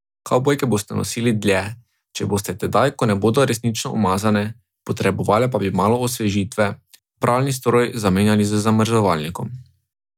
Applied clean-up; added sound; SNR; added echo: none; none; none; none.